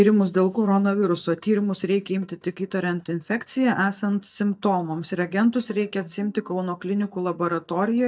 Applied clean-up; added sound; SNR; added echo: neural mask model DeepFilterNet 3.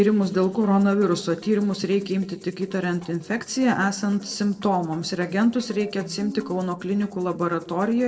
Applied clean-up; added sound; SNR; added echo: neural separator model SepFormer DNS4.